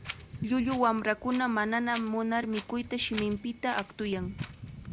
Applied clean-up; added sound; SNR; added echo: none; Wind; 13 dB; none.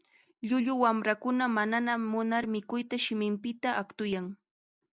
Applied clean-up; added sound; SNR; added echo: none; none; none; none.